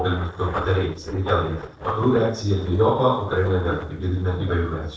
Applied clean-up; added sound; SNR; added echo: neural separator model SepFormer DNS4.